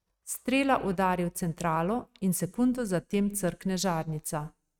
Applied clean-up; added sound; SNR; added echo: neural mask model RNNoise.